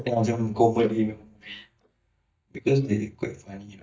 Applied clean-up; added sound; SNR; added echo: neural mask model DeepFilterNet 3.